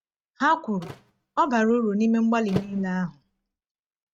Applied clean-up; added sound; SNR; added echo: neural mask model RNNoise.